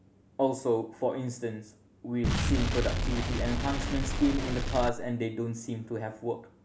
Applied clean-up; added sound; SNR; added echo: none; Explosion; -2 dB; none.